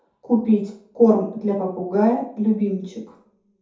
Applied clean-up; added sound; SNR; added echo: none; none; none; reverberation time 0.5 s.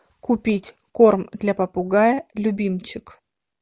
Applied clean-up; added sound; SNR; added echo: none; none; none; none.